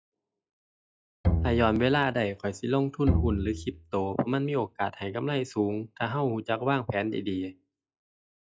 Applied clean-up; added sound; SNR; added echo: classical method log-MMSE.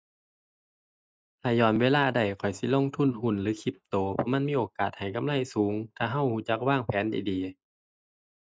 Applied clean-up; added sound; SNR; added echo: neural mask model Resemble Enhance denoiser.